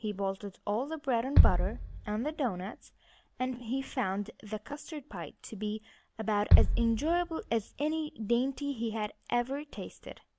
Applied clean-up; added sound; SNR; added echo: none; Bass drum; -2 dB; none.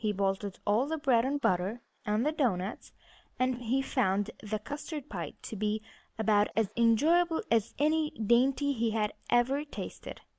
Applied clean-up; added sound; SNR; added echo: neural mask model Resemble Enhance denoiser.